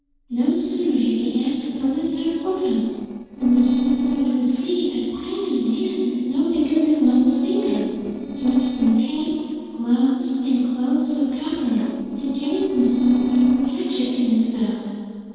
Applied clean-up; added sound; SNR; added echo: neural separator model SepFormer DNS4.